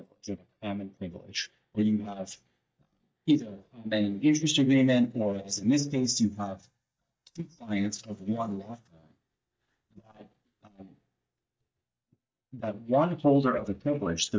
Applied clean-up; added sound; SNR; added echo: neural mask model DeepFilterNet 3.